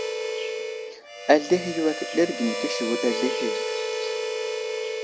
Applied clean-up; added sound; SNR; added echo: none; Harmonica; 3 dB; none.